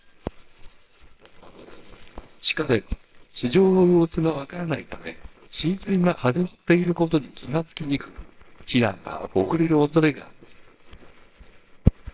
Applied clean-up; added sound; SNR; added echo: neural separator model SepFormer WHAMR!.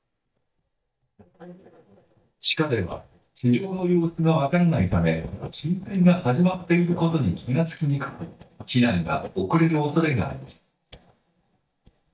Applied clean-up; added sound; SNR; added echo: neural mask model DeepFilterNet 3.